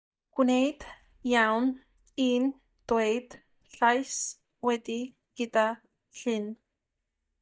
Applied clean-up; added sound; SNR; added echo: neural mask model DeepFilterNet 3.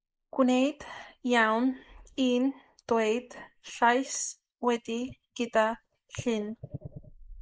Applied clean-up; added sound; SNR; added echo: neural mask model Resemble Enhance denoiser.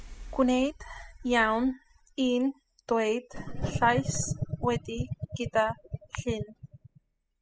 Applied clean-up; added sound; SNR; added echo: classical method spectral subtraction.